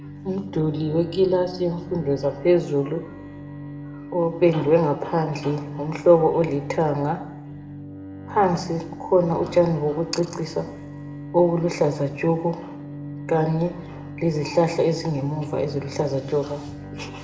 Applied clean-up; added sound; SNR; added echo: none; Bowed string instrument; 13 dB; reverberation time 0.8 s.